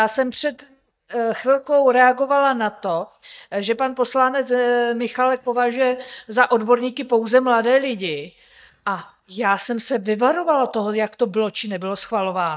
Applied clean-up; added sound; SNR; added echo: neural mask model DeepFilterNet 3.